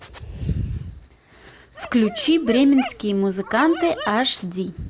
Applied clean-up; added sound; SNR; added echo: none; Dog; 13 dB; none.